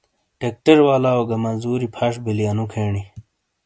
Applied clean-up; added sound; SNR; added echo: none; none; none; none.